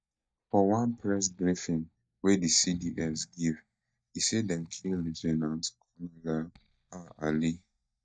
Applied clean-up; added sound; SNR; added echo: neural mask model DeepFilterNet 3.